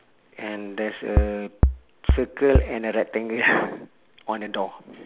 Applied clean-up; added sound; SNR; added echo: none; Bass drum; -4 dB; none.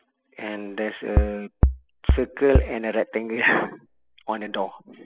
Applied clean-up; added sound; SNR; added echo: classical method spectral subtraction.